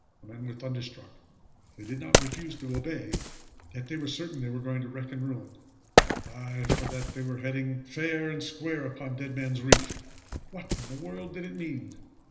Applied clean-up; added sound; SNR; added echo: none; Wood; -3 dB; reverberation time 1.4 s.